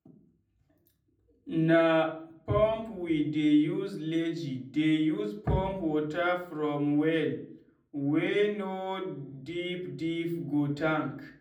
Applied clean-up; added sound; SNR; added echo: none; none; none; reverberation time 0.6 s.